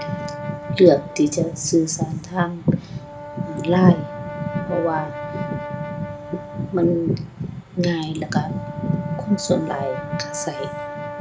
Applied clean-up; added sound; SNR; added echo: none; Brass instrument; 12 dB; reverberation time 0.4 s.